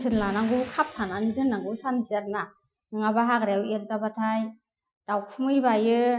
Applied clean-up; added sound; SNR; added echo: classical method Wiener filter.